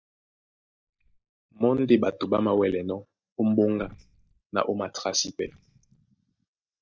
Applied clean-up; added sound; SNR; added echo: neural mask model DeepFilterNet 3.